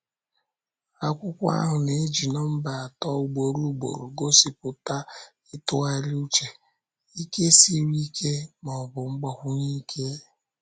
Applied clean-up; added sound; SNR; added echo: none; none; none; none.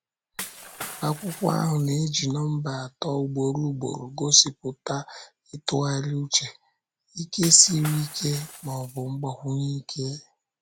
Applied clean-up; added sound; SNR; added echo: none; Shatter / Crushing; 14 dB; none.